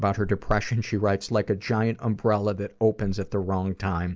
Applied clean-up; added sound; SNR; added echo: none; none; none; none.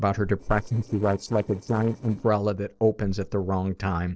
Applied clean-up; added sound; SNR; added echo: neural separator model SepFormer DNS4.